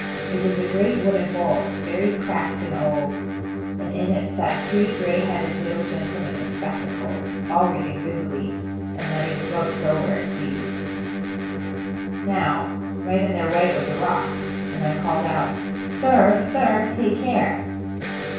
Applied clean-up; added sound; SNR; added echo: none; Electric guitar; 3 dB; reverberation time 0.6 s.